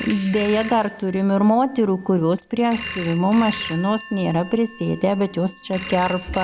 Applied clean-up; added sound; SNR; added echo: none; Telephone; 15 dB; none.